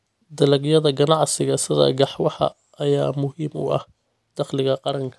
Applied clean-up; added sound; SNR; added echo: none; none; none; none.